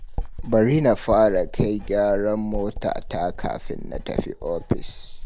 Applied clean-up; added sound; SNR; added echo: none; Writing; 8 dB; none.